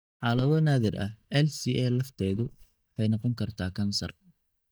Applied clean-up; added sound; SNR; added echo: neural mask model DeepFilterNet 3.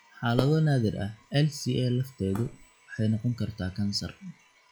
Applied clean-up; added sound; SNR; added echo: classical method log-MMSE.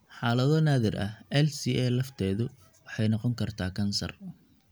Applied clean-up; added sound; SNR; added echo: none; none; none; none.